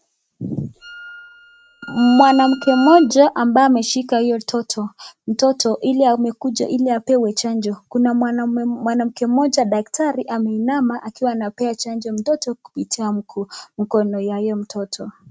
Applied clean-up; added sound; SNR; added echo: neural mask model RNNoise.